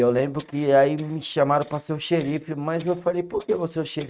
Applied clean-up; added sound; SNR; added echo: neural mask model RNNoise.